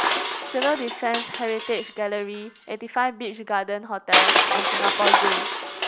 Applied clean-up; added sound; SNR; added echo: none; Crushing; -4 dB; none.